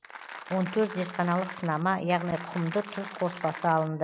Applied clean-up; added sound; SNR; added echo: none; Applause; 13 dB; none.